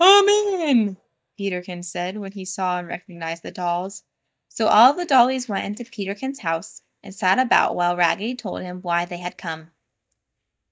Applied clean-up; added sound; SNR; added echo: neural mask model DeepFilterNet 3.